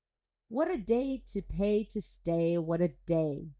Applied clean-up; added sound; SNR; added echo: neural mask model DeepFilterNet 3.